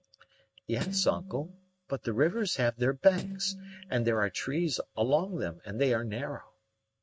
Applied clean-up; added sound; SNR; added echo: neural mask model RNNoise.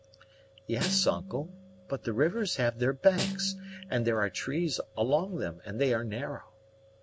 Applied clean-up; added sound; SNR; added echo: none; Snare drum; 9 dB; none.